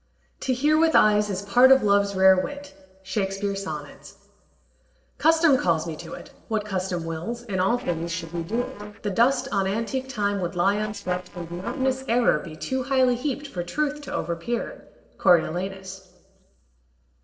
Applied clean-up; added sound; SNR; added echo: neural separator model SepFormer DNS4.